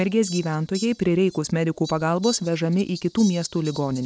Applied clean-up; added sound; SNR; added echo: none; Fowl; 18 dB; none.